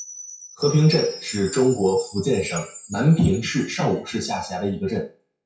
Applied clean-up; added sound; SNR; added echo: classical method WPE with log-MMSE.